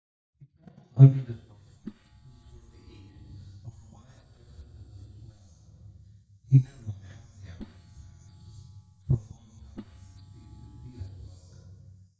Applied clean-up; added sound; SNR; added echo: neural mask model DeepFilterNet 3.